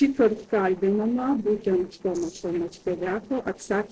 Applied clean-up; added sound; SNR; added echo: neural separator model SepFormer DNS4.